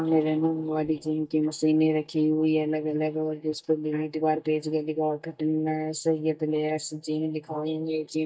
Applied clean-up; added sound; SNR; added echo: neural mask model DeepFilterNet 3.